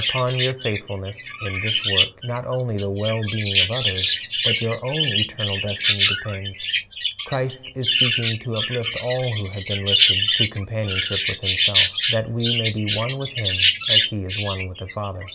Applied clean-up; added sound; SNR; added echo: none; Chirp, tweet; -3 dB; reverberation time 0.9 s.